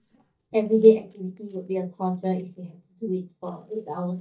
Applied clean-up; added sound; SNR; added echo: neural mask model DeepFilterNet 3.